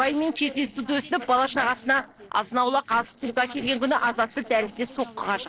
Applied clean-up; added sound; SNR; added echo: neural separator model SepFormer DNS4.